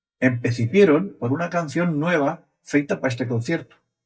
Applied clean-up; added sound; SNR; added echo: neural mask model DeepFilterNet 3.